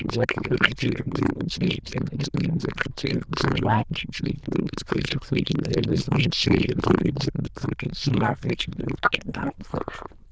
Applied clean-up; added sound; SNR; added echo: neural diffusion model UNIVERSE++.